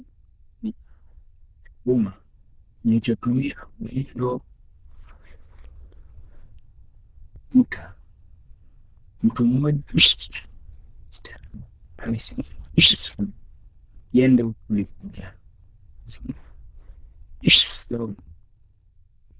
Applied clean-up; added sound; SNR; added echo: neural diffusion model UNIVERSE++.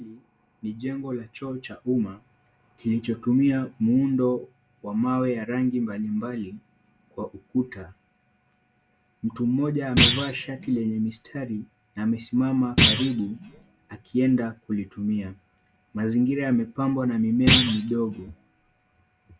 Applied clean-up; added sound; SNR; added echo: none; Thump, thud; -1 dB; none.